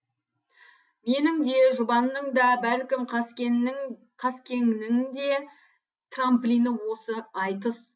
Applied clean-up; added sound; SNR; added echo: none; none; none; none.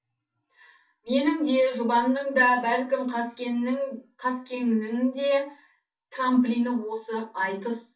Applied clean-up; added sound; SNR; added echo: none; none; none; reverberation time 0.2 s.